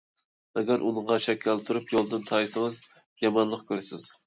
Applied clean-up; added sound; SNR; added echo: none; none; none; none.